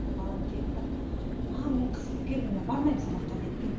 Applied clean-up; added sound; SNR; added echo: none; Mechanical fan; -2 dB; reverberation time 0.6 s.